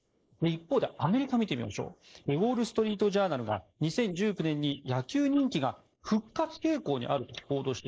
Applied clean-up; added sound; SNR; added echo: neural mask model Resemble Enhance denoiser.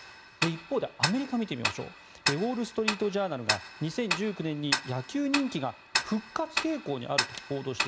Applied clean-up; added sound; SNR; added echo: none; Tick-tock; 2 dB; none.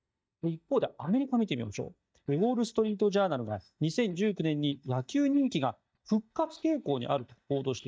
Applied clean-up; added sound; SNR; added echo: neural mask model DeepFilterNet 3.